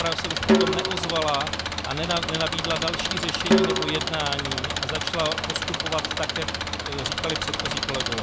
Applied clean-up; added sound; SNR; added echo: none; Engine + Snare drum; -4 dB; none.